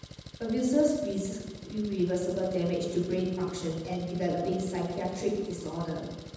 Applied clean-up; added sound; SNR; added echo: none; Engine; 15 dB; reverberation time 1.1 s.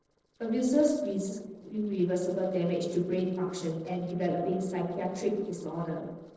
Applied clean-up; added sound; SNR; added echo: neural separator model SepFormer DNS4.